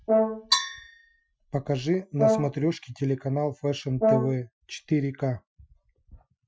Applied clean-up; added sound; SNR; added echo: classical method Wiener filter.